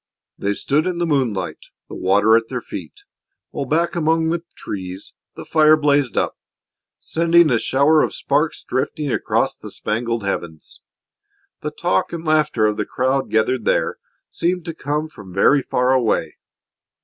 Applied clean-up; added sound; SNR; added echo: none; none; none; none.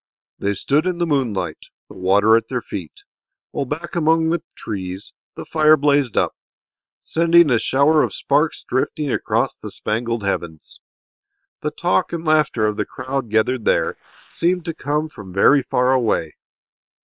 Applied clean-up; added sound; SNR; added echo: neural separator model SepFormer WHAM!.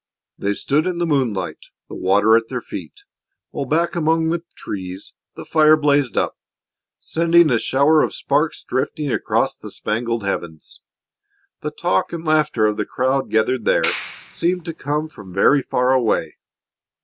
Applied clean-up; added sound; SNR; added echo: none; Clapping; 11 dB; none.